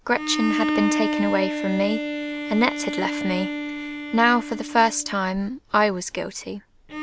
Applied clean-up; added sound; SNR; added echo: none; Bowed string instrument; 4 dB; none.